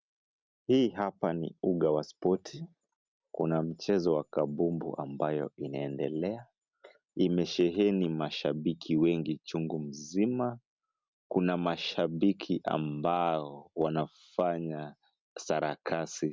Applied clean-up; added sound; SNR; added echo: none; none; none; none.